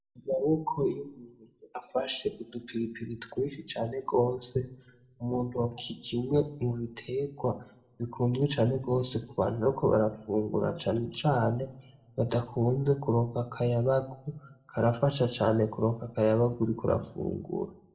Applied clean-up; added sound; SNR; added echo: none; none; none; reverberation time 0.4 s.